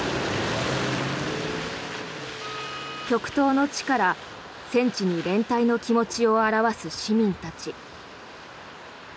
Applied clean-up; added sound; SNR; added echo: none; Wind instrument, woodwind instrument; 14 dB; none.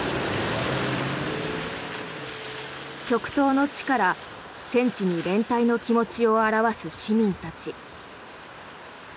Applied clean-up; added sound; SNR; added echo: none; none; none; none.